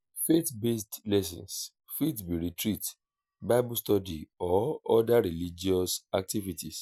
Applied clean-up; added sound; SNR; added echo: none; none; none; none.